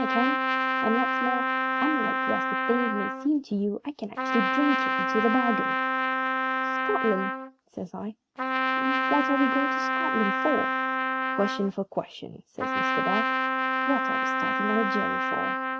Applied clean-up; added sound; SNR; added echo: neural mask model RNNoise.